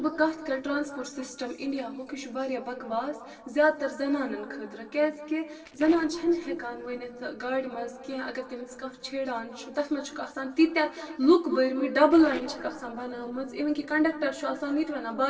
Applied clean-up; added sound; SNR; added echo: neural separator model SepFormer DNS4.